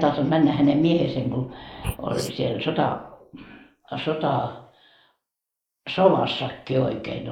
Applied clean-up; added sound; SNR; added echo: neural mask model Resemble Enhance denoiser.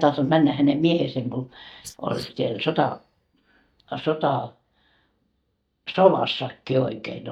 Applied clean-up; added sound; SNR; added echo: neural mask model DeepFilterNet 3.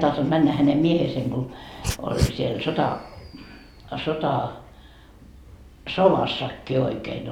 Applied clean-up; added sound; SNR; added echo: none; Dog; 12 dB; none.